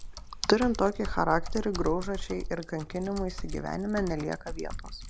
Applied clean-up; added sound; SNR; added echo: none; Typing; 6 dB; none.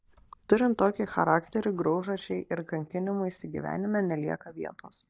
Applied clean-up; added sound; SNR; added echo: neural mask model DeepFilterNet 3.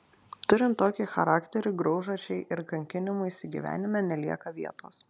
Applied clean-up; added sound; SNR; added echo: none; none; none; none.